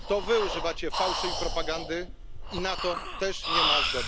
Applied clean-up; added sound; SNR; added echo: none; Breathing; -1 dB; none.